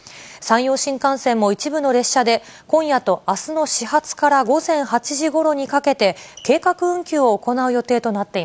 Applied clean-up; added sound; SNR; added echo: none; none; none; none.